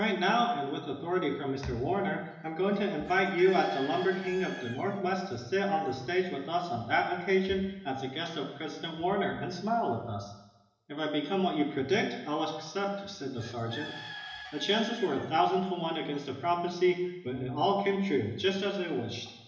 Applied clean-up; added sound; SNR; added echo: none; Bird / Chicken, rooster; 17 dB; reverberation time 1.0 s.